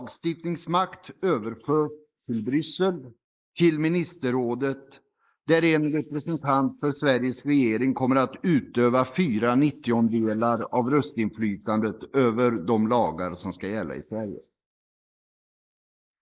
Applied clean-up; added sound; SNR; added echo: neural mask model Resemble Enhance denoiser.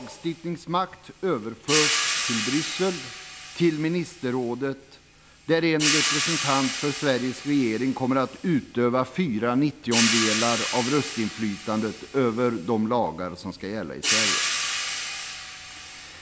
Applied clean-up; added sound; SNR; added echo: none; Hi-hat; 4 dB; none.